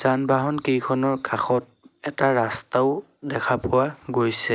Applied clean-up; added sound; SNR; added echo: none; none; none; none.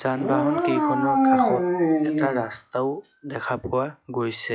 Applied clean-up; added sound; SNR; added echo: classical method log-MMSE.